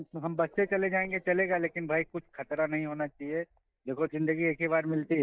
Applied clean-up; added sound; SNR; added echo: neural mask model DeepFilterNet 3.